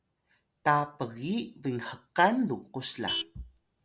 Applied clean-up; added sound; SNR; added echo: none; Vehicle horn, car horn, honking; 13 dB; none.